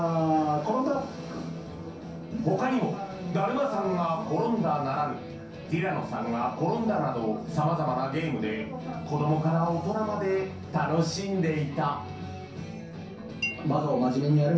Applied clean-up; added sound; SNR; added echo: none; Chink, clink; 10 dB; reverberation time 0.6 s.